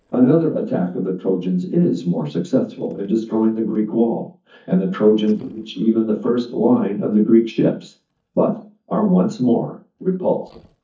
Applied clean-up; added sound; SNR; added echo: neural mask model DeepFilterNet 3.